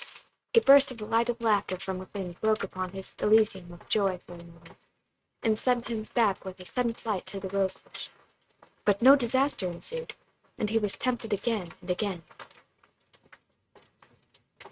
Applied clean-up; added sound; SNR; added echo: neural mask model RNNoise.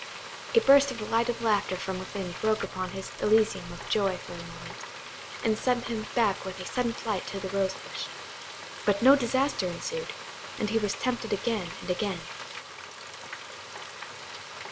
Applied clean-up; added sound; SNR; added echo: none; Frying (food); 11 dB; none.